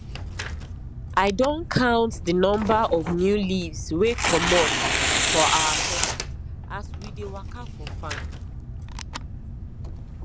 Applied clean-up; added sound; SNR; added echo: none; Tearing; 2 dB; none.